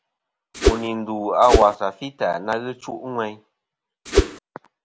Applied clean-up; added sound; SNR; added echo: none; Whoosh, swoosh, swish; -5 dB; none.